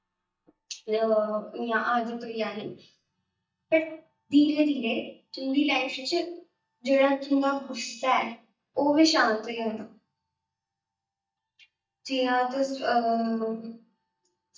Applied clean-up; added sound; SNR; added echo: neural mask model DeepFilterNet 3.